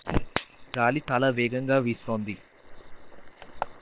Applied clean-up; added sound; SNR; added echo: neural separator model SepFormer WHAM!.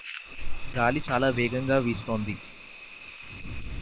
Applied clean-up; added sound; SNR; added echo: neural mask model Resemble Enhance denoiser.